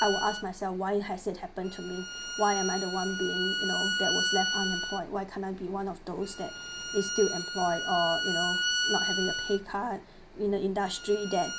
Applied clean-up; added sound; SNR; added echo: none; Bowed string instrument; 2 dB; none.